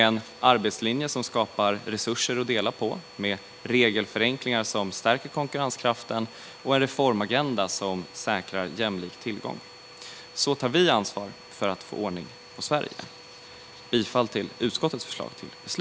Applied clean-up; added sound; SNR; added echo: none; Domestic sounds, home sounds; 20 dB; none.